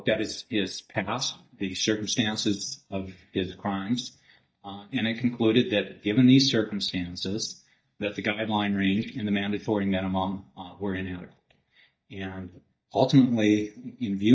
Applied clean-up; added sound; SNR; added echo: neural mask model DeepFilterNet 3.